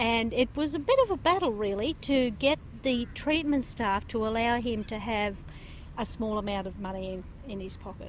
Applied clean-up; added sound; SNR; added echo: none; none; none; none.